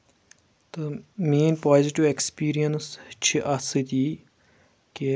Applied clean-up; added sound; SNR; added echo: none; none; none; none.